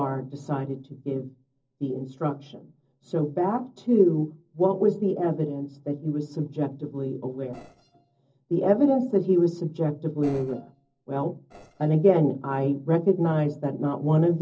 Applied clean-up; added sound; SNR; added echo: neural separator model SepFormer DNS4.